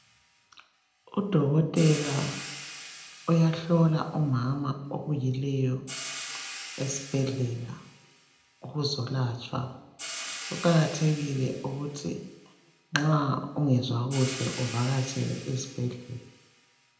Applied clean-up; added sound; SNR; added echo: none; Hi-hat; 14 dB; reverberation time 0.8 s.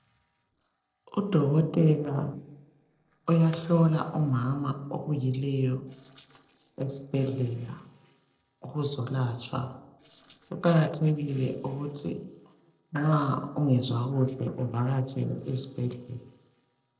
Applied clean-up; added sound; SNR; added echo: neural separator model SepFormer DNS4.